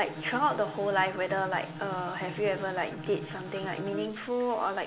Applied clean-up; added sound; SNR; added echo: none; Bowed string instrument; 11 dB; none.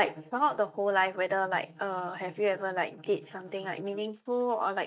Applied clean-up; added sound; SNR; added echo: neural mask model DeepFilterNet 3.